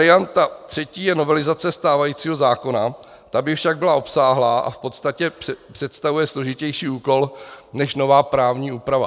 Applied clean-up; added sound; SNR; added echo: none; none; none; none.